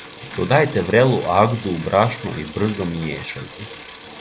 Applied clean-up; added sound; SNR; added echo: none; Bicycle; 16 dB; none.